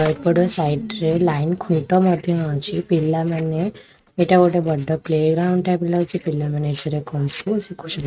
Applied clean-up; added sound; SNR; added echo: neural mask model RNNoise.